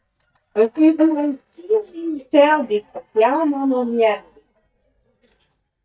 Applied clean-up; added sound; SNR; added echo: neural mask model DeepFilterNet 3.